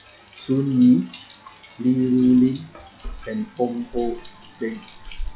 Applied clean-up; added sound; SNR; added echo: classical method log-MMSE.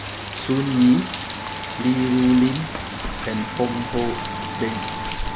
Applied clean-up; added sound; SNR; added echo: none; Domestic sounds, home sounds + Rain; 7 dB; none.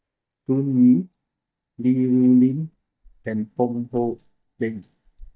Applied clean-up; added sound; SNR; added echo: neural mask model DeepFilterNet 3.